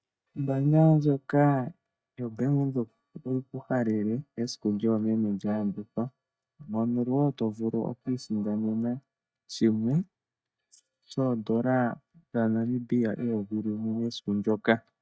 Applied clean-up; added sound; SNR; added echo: neural mask model DeepFilterNet 3.